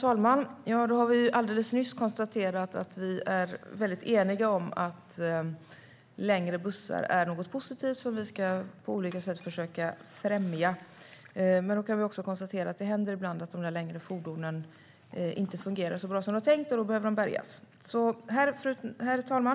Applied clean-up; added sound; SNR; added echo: none; none; none; none.